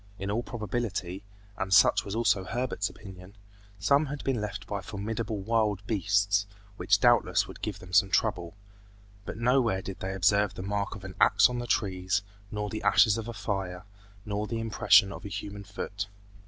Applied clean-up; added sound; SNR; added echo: none; none; none; none.